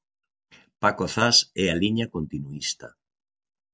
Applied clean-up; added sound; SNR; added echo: none; none; none; none.